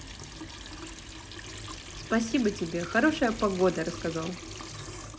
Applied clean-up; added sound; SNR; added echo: none; Trickle, dribble / Sink (filling or washing) / Water tap, faucet; 12 dB; none.